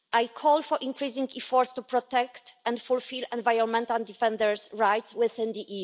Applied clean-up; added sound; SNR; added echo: none; none; none; none.